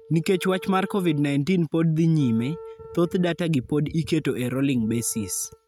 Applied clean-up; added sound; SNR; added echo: neural mask model RNNoise.